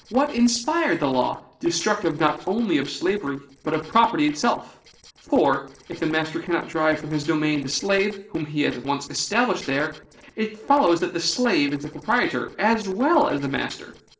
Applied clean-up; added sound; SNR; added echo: neural separator model SepFormer DNS4.